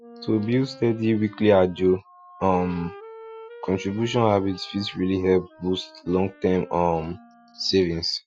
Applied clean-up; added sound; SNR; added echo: classical method Wiener filter.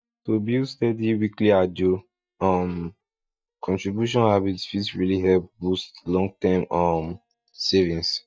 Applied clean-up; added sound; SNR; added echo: neural mask model DeepFilterNet 3.